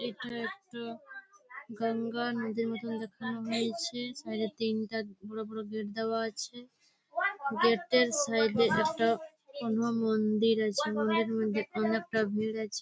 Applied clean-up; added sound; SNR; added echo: none; none; none; none.